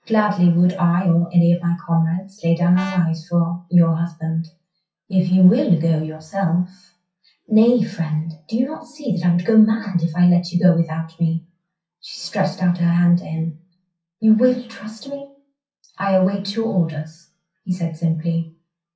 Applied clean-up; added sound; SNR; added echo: classical method WPE with log-MMSE.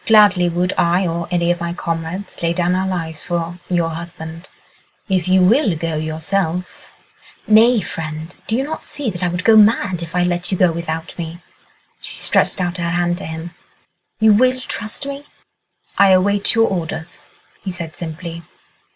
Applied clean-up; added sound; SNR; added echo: none; none; none; none.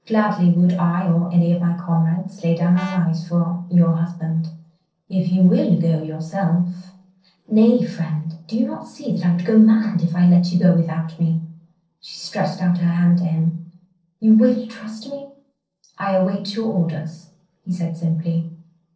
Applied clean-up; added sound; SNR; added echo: neural separator model SepFormer DNS4.